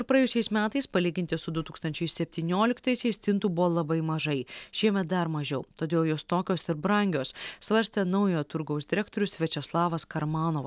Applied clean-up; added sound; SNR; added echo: none; none; none; none.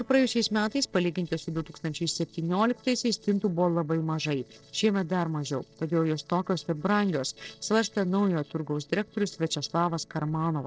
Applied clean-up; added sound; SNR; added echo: neural separator model SepFormer DNS4.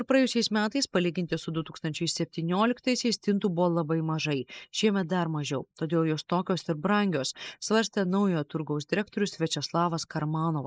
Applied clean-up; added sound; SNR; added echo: neural mask model Resemble Enhance denoiser.